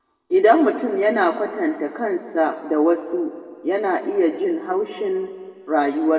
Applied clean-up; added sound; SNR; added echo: none; none; none; reverberation time 1.6 s.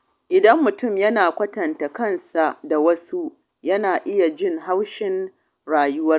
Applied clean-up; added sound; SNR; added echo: none; none; none; none.